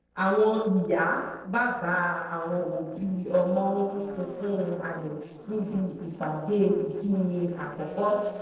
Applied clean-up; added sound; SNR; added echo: neural separator model SepFormer DNS4.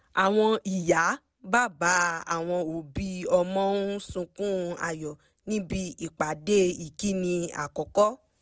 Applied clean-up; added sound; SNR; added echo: none; none; none; none.